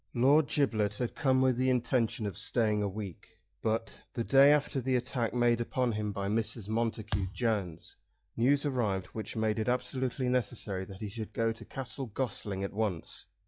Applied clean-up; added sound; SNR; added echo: classical method log-MMSE.